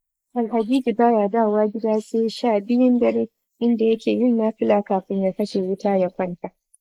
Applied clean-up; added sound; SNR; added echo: neural mask model Resemble Enhance denoiser.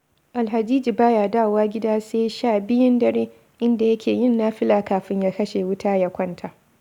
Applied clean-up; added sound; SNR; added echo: none; none; none; none.